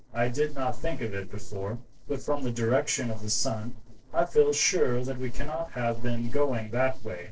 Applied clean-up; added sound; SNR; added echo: neural separator model SepFormer DNS4.